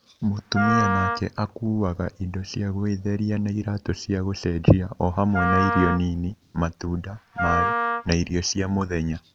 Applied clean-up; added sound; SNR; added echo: none; Wind instrument, woodwind instrument; 3 dB; none.